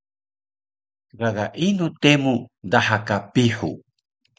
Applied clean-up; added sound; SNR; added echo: none; none; none; none.